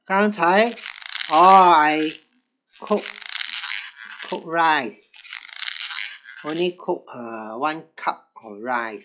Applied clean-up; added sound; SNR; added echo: classical method log-MMSE.